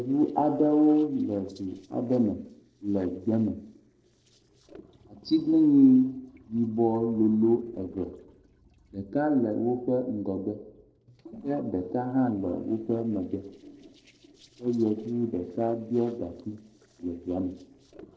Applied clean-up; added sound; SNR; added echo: neural separator model SepFormer DNS4.